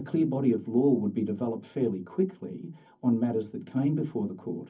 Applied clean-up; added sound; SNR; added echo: none; none; none; reverberation time 0.3 s.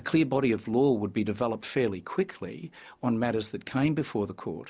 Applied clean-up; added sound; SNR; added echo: none; none; none; none.